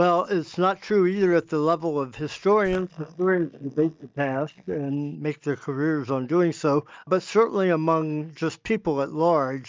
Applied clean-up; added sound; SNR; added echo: neural mask model DeepFilterNet 3.